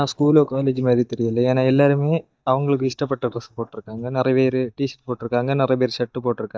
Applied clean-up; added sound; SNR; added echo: neural mask model DeepFilterNet 3.